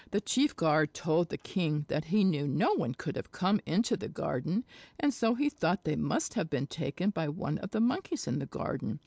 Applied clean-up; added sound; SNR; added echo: none; none; none; none.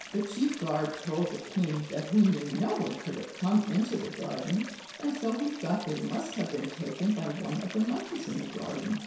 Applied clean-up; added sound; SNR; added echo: none; Stream; 14 dB; reverberation time 0.7 s.